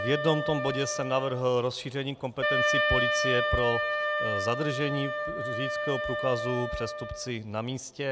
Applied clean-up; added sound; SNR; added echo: none; Wind instrument, woodwind instrument; 0 dB; none.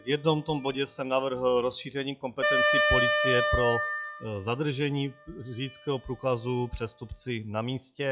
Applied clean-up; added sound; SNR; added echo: classical method log-MMSE.